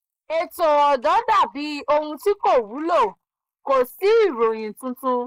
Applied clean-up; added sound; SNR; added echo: neural mask model Resemble Enhance denoiser.